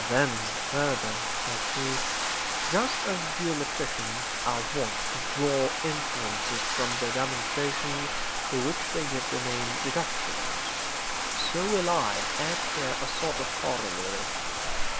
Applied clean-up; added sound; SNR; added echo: none; Bathtub (filling or washing); -2 dB; none.